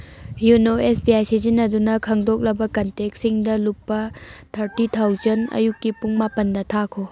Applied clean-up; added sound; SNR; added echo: none; none; none; none.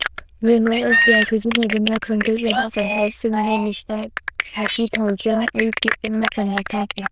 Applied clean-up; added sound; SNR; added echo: neural diffusion model UNIVERSE++.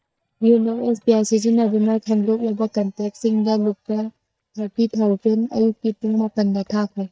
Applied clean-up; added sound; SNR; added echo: neural mask model DeepFilterNet 3.